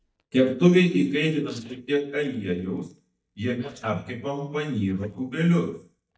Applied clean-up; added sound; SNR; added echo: neural mask model DeepFilterNet 3.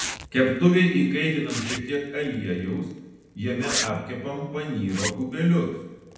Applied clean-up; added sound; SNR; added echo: none; Zipper (clothing); 11 dB; reverberation time 0.9 s.